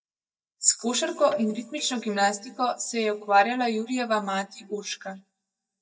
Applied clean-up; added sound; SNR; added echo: neural mask model DeepFilterNet 3.